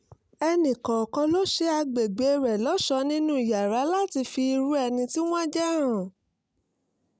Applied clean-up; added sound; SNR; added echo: none; none; none; none.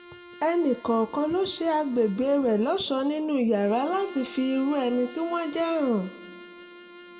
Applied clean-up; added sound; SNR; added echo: none; Bowed string instrument; 20 dB; reverberation time 1.3 s.